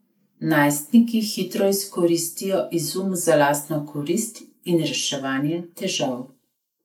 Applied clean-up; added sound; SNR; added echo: neural mask model Resemble Enhance denoiser.